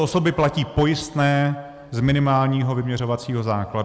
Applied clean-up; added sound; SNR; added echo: none; none; none; none.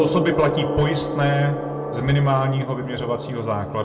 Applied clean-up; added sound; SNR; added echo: none; Gong; 4 dB; reverberation time 0.5 s.